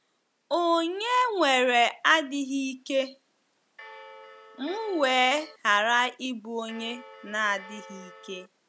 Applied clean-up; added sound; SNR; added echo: none; Bell; 19 dB; none.